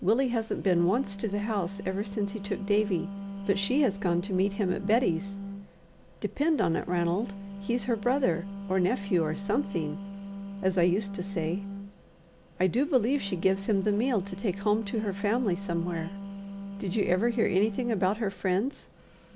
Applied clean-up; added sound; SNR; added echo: none; Wind instrument, woodwind instrument; 10 dB; none.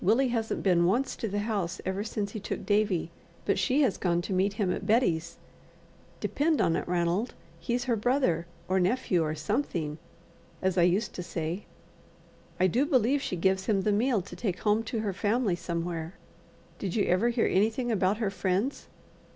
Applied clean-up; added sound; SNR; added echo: none; none; none; none.